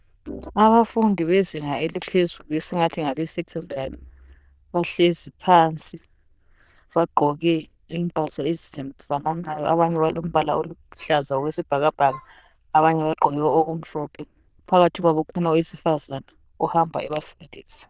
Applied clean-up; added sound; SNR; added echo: neural diffusion model UNIVERSE++.